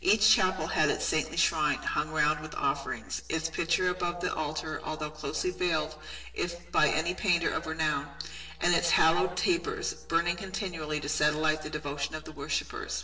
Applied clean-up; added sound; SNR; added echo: neural separator model SepFormer DNS4.